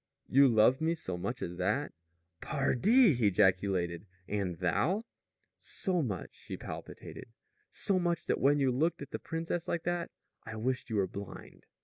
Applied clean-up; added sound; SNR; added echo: none; none; none; none.